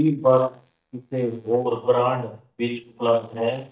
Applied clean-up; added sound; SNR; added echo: neural mask model DeepFilterNet 3.